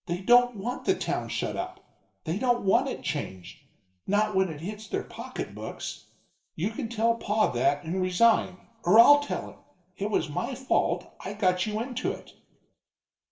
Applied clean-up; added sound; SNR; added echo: none; none; none; reverberation time 0.7 s.